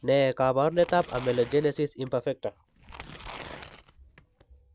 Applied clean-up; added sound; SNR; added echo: none; Tearing; 17 dB; none.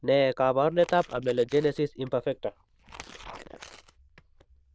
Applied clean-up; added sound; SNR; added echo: neural diffusion model UNIVERSE++.